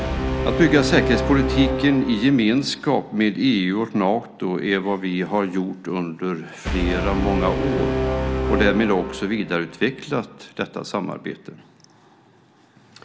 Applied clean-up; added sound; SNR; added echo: none; Brass instrument; 5 dB; none.